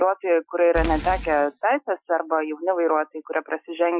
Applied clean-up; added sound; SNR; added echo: classical method Wiener filter.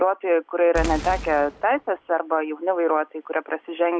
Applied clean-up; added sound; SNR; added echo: none; Boom; 11 dB; none.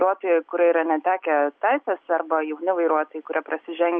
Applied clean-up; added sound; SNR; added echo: none; none; none; none.